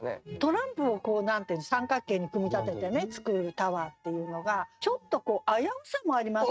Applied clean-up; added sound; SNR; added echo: neural mask model RNNoise.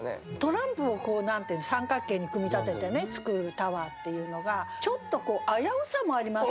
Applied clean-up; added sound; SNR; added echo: none; Dog; 12 dB; none.